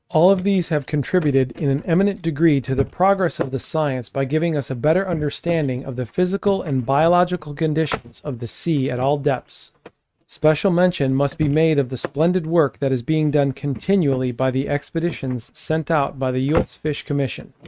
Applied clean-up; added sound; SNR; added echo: neural mask model RNNoise.